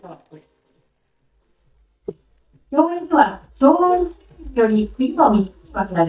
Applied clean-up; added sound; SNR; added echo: neural mask model DeepFilterNet 3.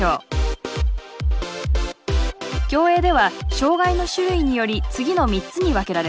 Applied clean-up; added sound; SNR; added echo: none; none; none; none.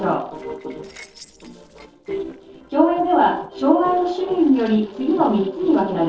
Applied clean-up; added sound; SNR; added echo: neural separator model SepFormer DNS4.